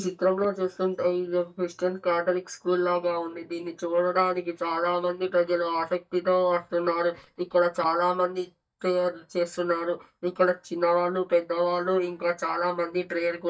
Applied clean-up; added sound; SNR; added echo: neural mask model DeepFilterNet 3.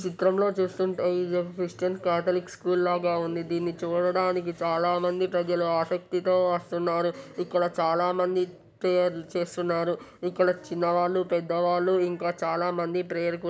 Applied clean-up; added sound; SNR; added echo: none; none; none; none.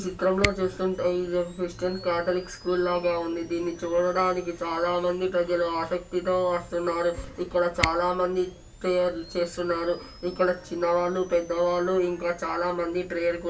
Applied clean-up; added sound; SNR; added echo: none; Camera; 14 dB; reverberation time 0.2 s.